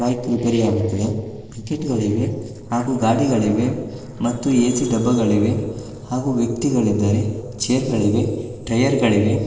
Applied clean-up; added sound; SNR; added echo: neural separator model SepFormer DNS4.